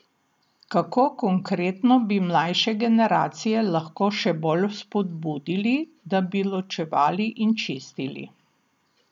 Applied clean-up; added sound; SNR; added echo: none; none; none; none.